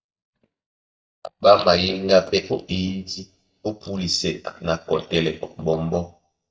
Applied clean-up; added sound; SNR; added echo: neural mask model DeepFilterNet 3.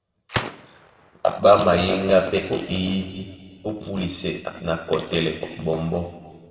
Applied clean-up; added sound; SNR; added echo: none; Gunshot, gunfire; 14 dB; reverberation time 1.9 s.